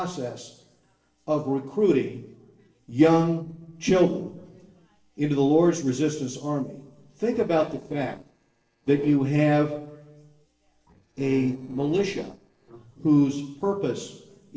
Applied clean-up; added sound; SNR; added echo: neural separator model SepFormer DNS4.